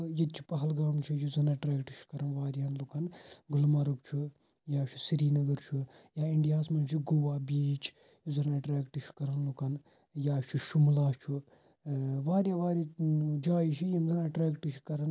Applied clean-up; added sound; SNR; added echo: none; none; none; none.